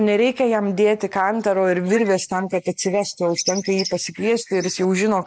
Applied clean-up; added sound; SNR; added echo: neural mask model Resemble Enhance denoiser.